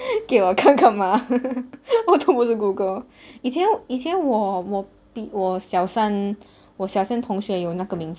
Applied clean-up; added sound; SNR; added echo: none; none; none; none.